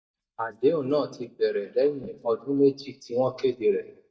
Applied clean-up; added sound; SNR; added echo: neural mask model DeepFilterNet 3.